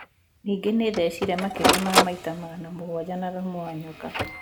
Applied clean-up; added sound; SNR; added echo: none; Printer; 0 dB; none.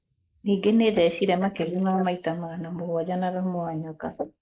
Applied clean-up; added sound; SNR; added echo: neural mask model Resemble Enhance denoiser.